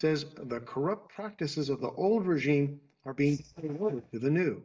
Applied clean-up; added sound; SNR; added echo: neural mask model DeepFilterNet 3.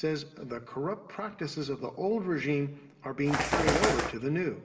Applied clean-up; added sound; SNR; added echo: none; Bird; -4 dB; reverberation time 2.4 s.